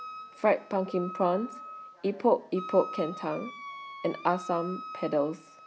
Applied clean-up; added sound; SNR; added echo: none; Wind instrument, woodwind instrument; 13 dB; none.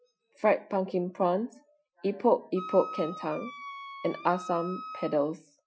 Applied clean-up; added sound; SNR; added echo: classical method Wiener filter.